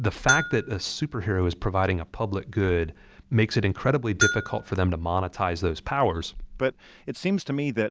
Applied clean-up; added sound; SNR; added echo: none; Bell; 7 dB; none.